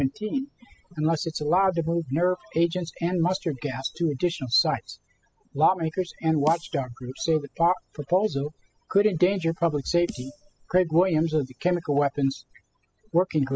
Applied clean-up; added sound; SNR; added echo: classical method spectral subtraction.